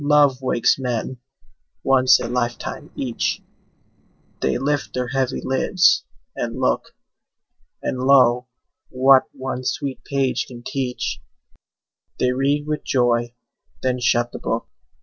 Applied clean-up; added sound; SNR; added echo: neural separator model SepFormer DNS4.